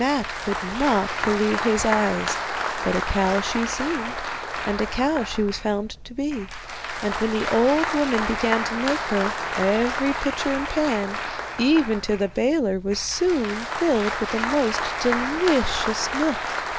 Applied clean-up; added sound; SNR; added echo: none; Applause; 5 dB; none.